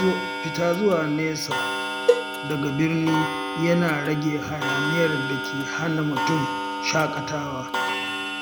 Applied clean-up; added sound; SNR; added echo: none; Cowbell + Clock; 2 dB; none.